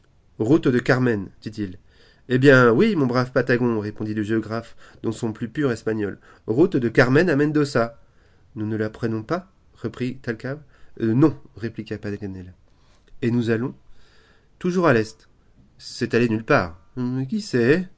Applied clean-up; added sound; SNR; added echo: none; none; none; none.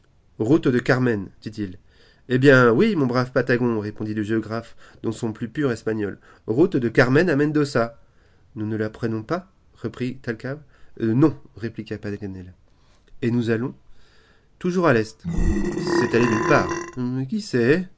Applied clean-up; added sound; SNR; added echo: none; Burping, eructation; 0 dB; none.